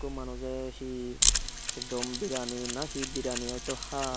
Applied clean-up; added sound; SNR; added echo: none; Mechanisms; -3 dB; none.